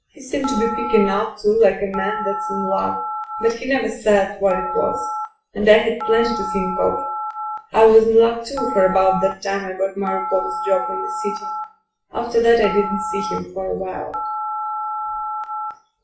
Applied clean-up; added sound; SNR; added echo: classical method WPE with log-MMSE.